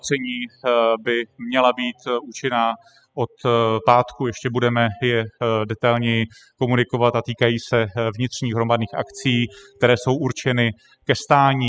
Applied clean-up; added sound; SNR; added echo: classical method spectral subtraction.